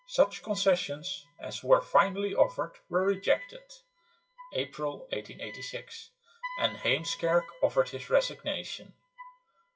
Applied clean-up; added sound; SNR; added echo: classical method WPE with log-MMSE.